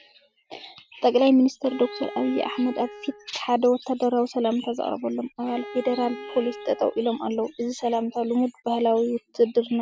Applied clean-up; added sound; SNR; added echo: none; Bowed string instrument; 16 dB; none.